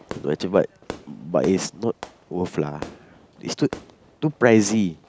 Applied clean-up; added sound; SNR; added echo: none; Fireworks; 17 dB; none.